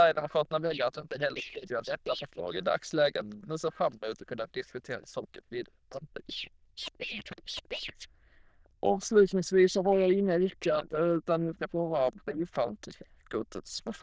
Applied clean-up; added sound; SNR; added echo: neural diffusion model UNIVERSE++.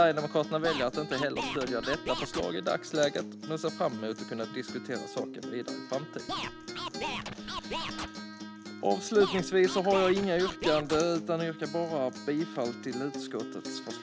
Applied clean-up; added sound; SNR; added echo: none; Scratching (performance technique) + Acoustic guitar; 8 dB; none.